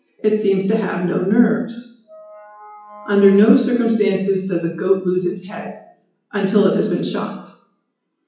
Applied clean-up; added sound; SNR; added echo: classical method WPE with log-MMSE.